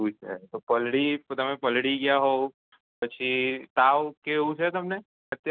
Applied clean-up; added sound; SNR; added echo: none; none; none; none.